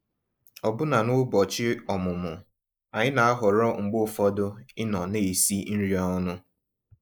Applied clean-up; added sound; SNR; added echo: neural mask model Resemble Enhance denoiser.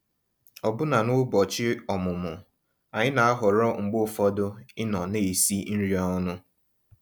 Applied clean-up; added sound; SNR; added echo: none; none; none; none.